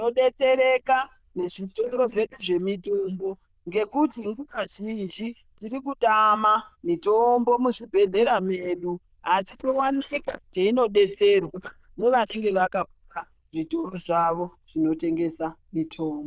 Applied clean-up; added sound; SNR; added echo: neural diffusion model UNIVERSE++.